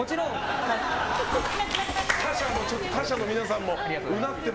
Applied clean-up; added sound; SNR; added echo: none; Train; 12 dB; none.